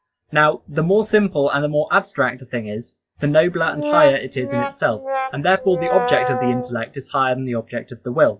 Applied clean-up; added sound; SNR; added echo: classical method log-MMSE.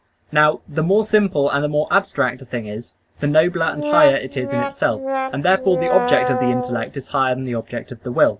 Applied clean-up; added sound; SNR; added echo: none; Brass instrument; 4 dB; none.